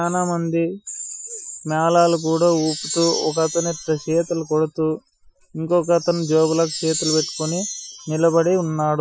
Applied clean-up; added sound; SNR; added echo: classical method Wiener filter.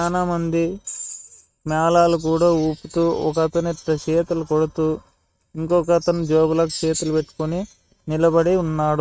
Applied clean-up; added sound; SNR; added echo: neural mask model RNNoise.